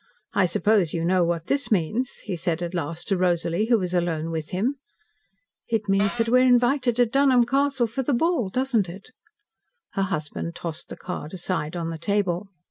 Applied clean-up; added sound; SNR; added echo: none; Cupboard open or close; 7 dB; none.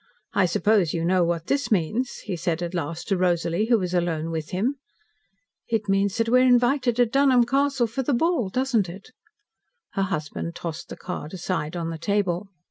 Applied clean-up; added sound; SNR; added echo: none; none; none; none.